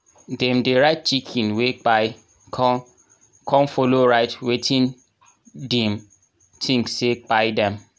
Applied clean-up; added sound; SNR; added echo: none; none; none; none.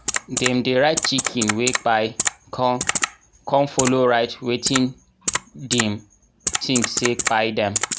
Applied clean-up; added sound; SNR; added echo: none; Typing; 4 dB; none.